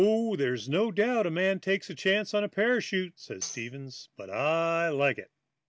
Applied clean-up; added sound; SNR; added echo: none; Tambourine; 16 dB; none.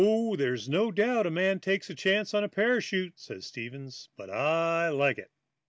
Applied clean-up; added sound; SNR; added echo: none; none; none; none.